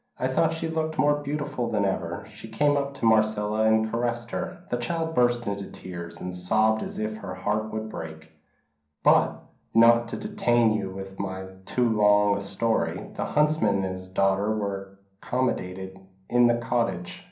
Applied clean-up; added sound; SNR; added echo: none; none; none; reverberation time 0.6 s.